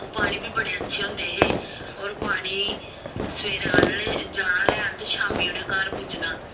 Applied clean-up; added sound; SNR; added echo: none; Fireworks; 0 dB; reverberation time 0.3 s.